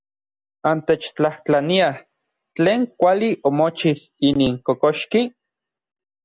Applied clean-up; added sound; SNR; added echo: none; none; none; none.